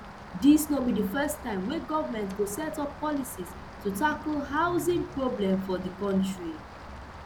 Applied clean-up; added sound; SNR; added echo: none; Rain; 14 dB; none.